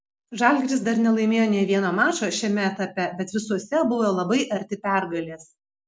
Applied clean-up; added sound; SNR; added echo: none; none; none; none.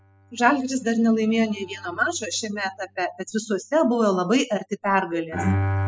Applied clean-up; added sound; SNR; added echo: classical method spectral subtraction.